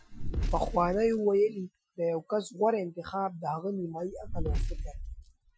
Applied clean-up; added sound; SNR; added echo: classical method Wiener filter.